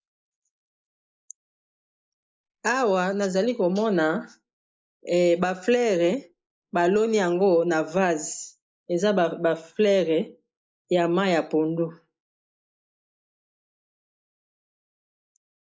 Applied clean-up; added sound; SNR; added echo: neural mask model Resemble Enhance denoiser.